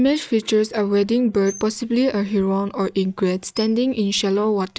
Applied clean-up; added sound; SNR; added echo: neural mask model DeepFilterNet 3.